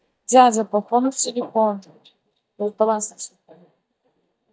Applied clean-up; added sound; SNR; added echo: neural mask model DeepFilterNet 3.